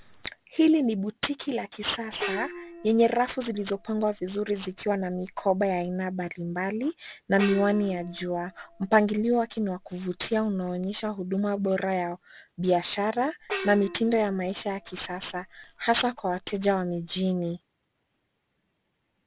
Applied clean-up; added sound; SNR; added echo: none; Gong; 14 dB; none.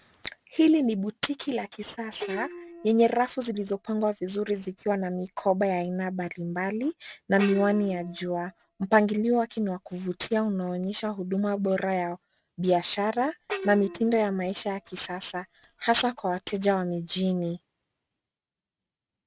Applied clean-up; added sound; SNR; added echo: neural mask model RNNoise.